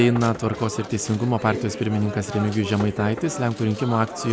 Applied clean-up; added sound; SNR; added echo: none; Knock; 19 dB; none.